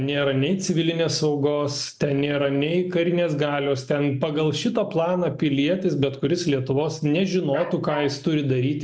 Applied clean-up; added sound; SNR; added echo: none; Bark; 14 dB; none.